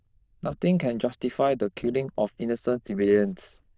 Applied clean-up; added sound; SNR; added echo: neural diffusion model UNIVERSE++.